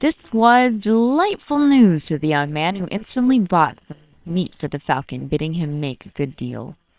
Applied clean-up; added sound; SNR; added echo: neural separator model SepFormer WHAM!.